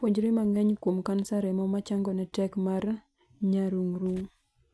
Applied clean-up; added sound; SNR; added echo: none; none; none; none.